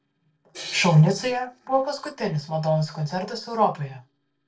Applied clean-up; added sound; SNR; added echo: neural separator model SepFormer DNS4.